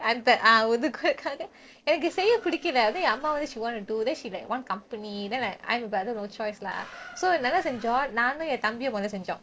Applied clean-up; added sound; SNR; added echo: neural separator model SepFormer DNS4.